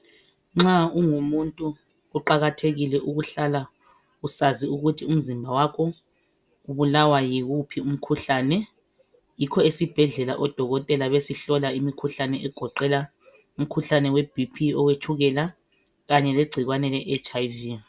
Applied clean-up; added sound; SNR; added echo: none; none; none; none.